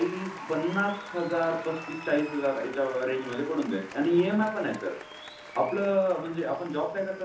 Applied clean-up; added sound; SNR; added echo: none; Applause; 14 dB; reverberation time 0.7 s.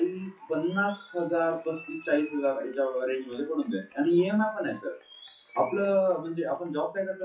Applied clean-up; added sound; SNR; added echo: classical method WPE with log-MMSE.